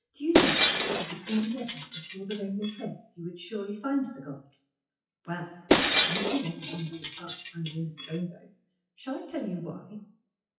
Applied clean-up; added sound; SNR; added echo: classical method WPE with log-MMSE.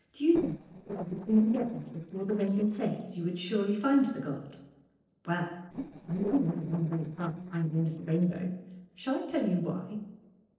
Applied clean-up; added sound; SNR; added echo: neural separator model SepFormer DNS4.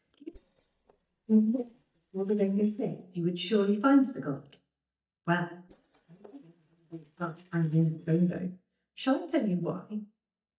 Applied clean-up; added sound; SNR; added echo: neural mask model DeepFilterNet 3.